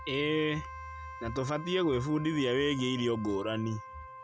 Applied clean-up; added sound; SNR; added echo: none; Wind instrument, woodwind instrument; 14 dB; none.